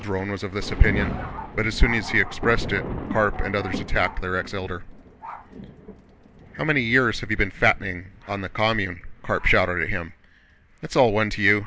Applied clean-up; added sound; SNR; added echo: none; Thunder; 12 dB; none.